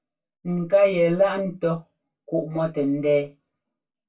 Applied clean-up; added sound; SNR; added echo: none; none; none; reverberation time 0.2 s.